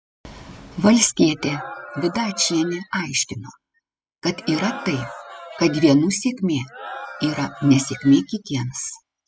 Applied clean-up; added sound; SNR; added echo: classical method spectral subtraction.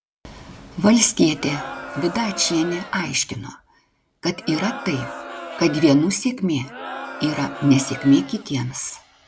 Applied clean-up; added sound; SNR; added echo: none; Crowd; 12 dB; none.